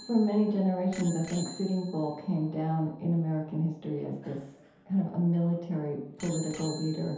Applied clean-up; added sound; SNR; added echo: none; Bicycle bell; 19 dB; reverberation time 0.8 s.